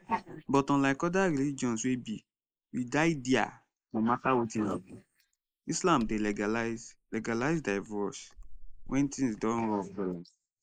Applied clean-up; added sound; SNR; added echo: neural mask model Resemble Enhance denoiser.